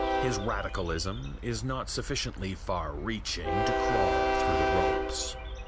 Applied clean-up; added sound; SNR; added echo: none; Train; -3 dB; none.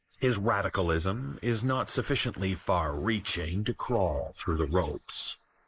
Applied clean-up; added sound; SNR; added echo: neural mask model Resemble Enhance denoiser.